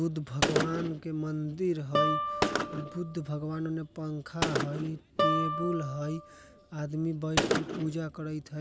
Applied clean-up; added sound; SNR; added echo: none; Gunshot, gunfire + Guitar; -1 dB; none.